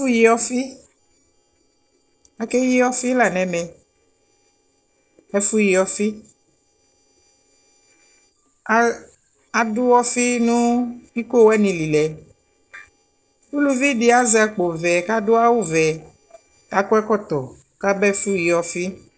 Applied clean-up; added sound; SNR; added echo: neural separator model SepFormer DNS4.